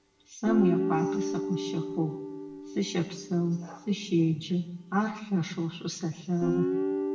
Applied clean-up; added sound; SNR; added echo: none; Guitar; 3 dB; reverberation time 0.8 s.